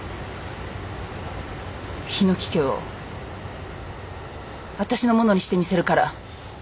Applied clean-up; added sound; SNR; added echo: none; none; none; none.